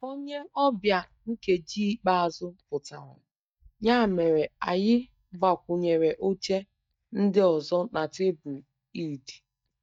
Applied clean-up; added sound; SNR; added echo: neural mask model DeepFilterNet 3.